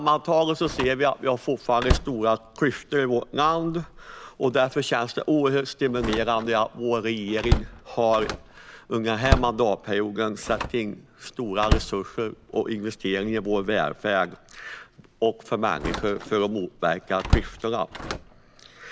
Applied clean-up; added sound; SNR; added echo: none; Slam; 7 dB; none.